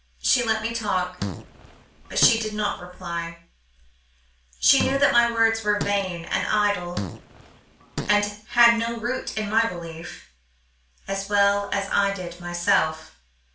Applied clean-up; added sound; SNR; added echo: none; Fart; 8 dB; reverberation time 0.4 s.